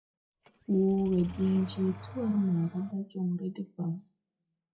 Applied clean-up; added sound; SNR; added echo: classical method WPE with log-MMSE.